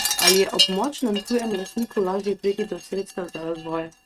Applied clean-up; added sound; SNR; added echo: neural mask model RNNoise.